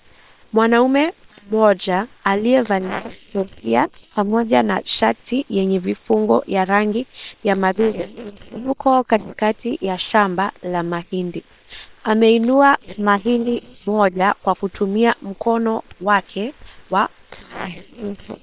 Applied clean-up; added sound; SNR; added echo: neural separator model SepFormer WHAM!.